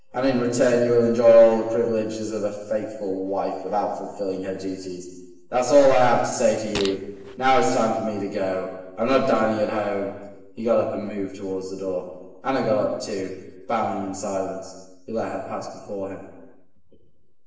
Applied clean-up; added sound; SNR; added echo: none; Fart; 12 dB; reverberation time 1.0 s.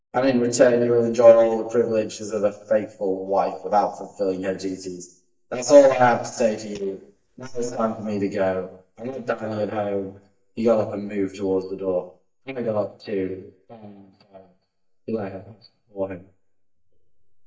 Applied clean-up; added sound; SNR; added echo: neural mask model DeepFilterNet 3.